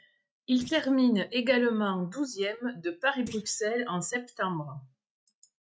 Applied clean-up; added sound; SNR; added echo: neural mask model RNNoise.